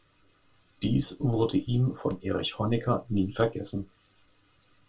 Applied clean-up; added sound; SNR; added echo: none; none; none; reverberation time 0.2 s.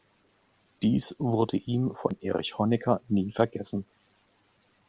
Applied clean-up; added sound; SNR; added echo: none; none; none; none.